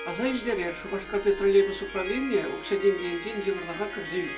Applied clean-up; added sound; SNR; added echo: none; Harp; 11 dB; reverberation time 0.2 s.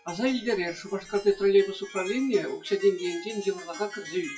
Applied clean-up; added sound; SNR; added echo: classical method WPE with log-MMSE.